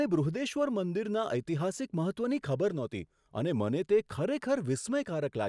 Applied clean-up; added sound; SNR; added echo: none; none; none; none.